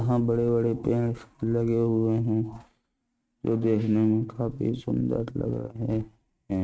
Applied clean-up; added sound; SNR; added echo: neural mask model RNNoise.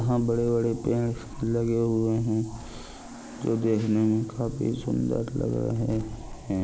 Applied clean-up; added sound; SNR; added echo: none; Hiss / Bus / Engine + Wind; 15 dB; none.